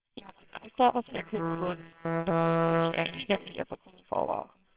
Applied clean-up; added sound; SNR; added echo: neural separator model SepFormer WHAMR!.